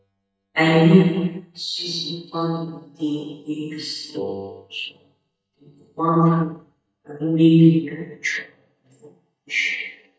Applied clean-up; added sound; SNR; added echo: neural mask model DeepFilterNet 3.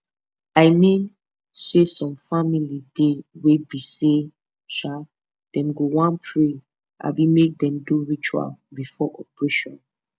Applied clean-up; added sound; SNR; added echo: none; none; none; none.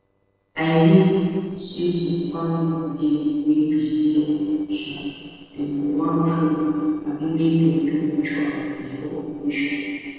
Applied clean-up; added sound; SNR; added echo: neural separator model SepFormer DNS4.